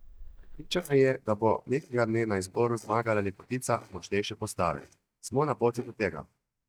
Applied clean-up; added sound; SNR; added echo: neural mask model DeepFilterNet 3.